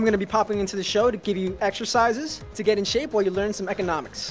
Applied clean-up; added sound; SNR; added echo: none; none; none; none.